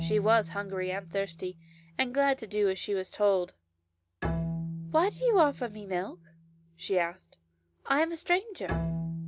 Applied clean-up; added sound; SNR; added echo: none; Bowed string instrument; 8 dB; none.